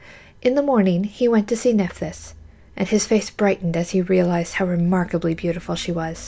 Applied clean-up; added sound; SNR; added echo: none; none; none; none.